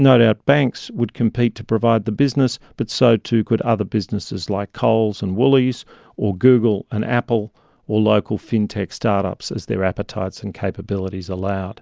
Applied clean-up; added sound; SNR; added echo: none; none; none; none.